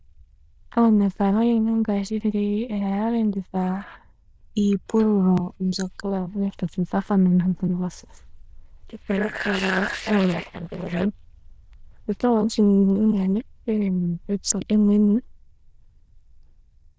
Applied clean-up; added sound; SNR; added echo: neural diffusion model UNIVERSE++.